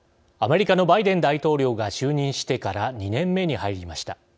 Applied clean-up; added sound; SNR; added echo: none; none; none; none.